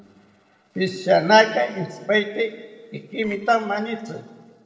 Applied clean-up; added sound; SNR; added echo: neural separator model SepFormer DNS4.